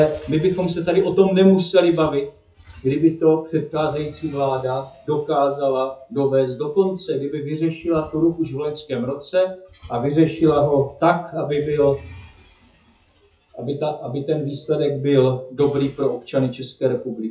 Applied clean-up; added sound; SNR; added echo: classical method WPE with log-MMSE.